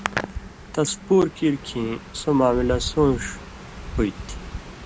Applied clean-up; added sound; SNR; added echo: none; Hands; 9 dB; none.